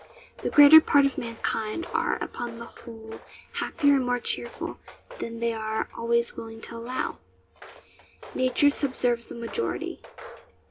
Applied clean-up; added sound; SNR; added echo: none; Walk, footsteps; 20 dB; reverberation time 0.3 s.